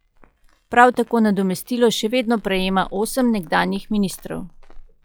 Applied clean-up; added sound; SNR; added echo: classical method log-MMSE.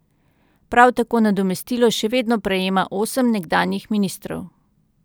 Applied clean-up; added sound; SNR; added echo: none; none; none; none.